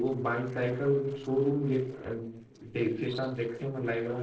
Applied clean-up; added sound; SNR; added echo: neural separator model SepFormer DNS4.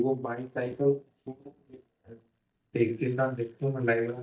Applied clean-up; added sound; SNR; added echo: neural mask model DeepFilterNet 3.